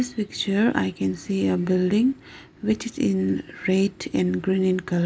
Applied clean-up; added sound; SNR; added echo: none; none; none; none.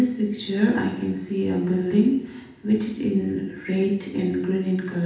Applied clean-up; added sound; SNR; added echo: none; none; none; reverberation time 0.8 s.